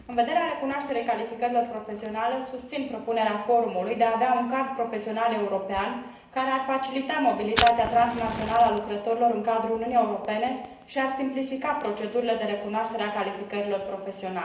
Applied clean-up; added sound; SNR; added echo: none; Fire; 14 dB; reverberation time 0.8 s.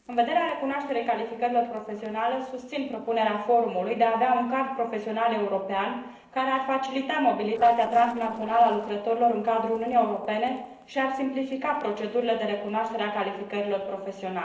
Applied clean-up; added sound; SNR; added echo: neural separator model SepFormer DNS4.